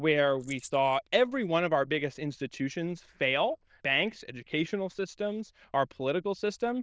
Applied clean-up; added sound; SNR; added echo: neural diffusion model UNIVERSE++.